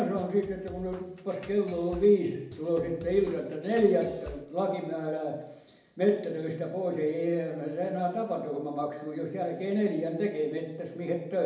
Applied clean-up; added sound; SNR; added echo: none; Drum kit; 18 dB; reverberation time 0.8 s.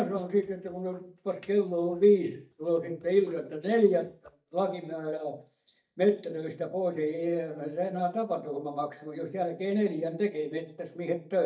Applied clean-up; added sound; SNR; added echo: neural mask model DeepFilterNet 3.